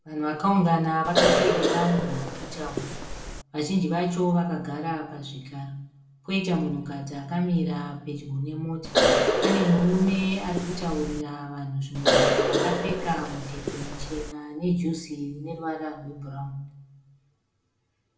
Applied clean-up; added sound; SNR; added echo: none; Cough; -3 dB; reverberation time 0.6 s.